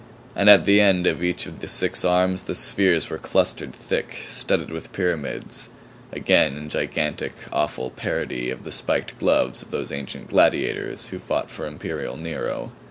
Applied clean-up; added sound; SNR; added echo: none; none; none; none.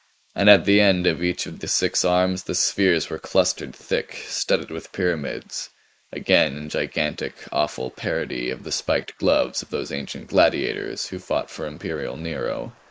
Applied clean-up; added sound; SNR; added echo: neural mask model Resemble Enhance denoiser.